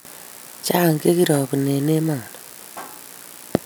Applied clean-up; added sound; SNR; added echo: none; none; none; none.